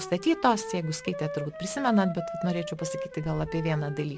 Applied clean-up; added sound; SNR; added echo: none; Wind instrument, woodwind instrument; 9 dB; none.